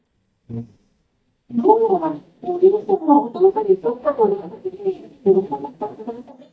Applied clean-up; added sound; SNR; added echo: neural mask model DeepFilterNet 3.